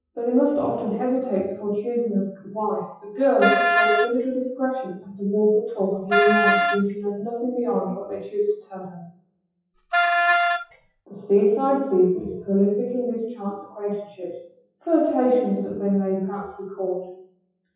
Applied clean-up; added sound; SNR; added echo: classical method WPE with log-MMSE.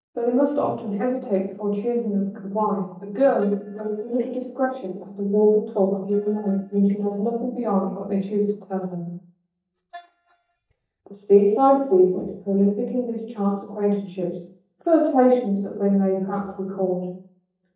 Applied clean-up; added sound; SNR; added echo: neural mask model DeepFilterNet 3.